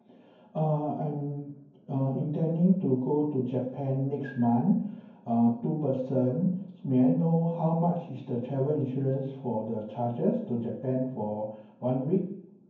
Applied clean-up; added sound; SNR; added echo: none; none; none; reverberation time 0.9 s.